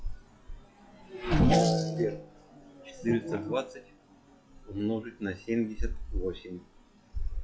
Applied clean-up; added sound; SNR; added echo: classical method log-MMSE.